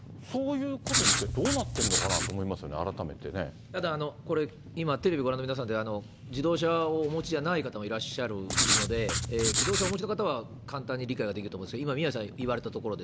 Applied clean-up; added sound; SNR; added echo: none; Writing; -3 dB; none.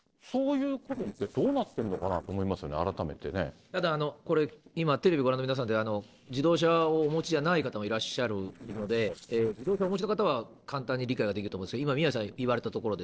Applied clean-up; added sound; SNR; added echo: neural separator model SepFormer DNS4.